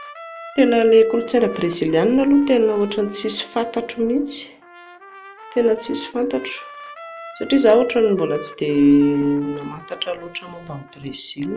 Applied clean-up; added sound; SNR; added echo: none; Trumpet; 20 dB; none.